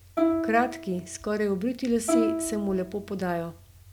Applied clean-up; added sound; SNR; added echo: none; Plucked string instrument; 2 dB; none.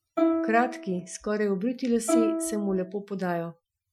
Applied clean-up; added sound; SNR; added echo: classical method Wiener filter.